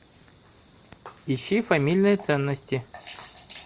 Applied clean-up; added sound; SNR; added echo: none; none; none; none.